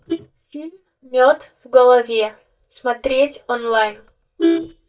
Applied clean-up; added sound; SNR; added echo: neural mask model DeepFilterNet 3.